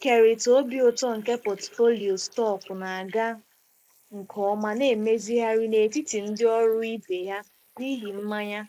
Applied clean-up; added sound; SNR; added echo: neural mask model Resemble Enhance denoiser.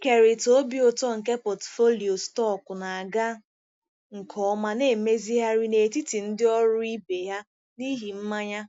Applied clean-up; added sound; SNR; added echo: none; none; none; none.